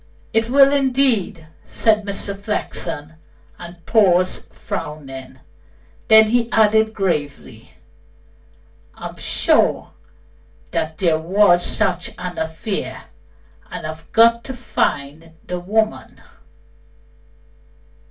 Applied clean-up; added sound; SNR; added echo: none; none; none; reverberation time 0.2 s.